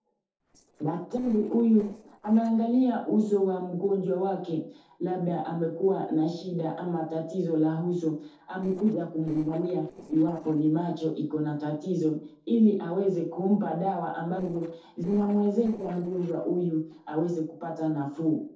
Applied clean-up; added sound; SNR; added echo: neural separator model SepFormer DNS4.